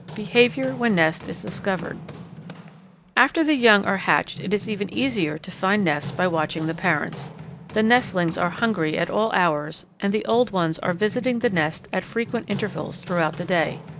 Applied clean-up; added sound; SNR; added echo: none; Run; 15 dB; none.